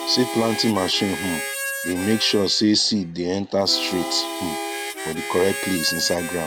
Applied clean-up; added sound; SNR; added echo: none; Harmonica; 7 dB; none.